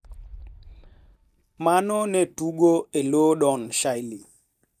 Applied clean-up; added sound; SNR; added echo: neural mask model DeepFilterNet 3.